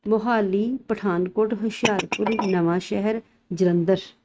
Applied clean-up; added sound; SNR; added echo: neural mask model RNNoise.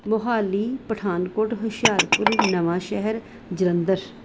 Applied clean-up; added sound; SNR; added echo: none; Glass; 3 dB; none.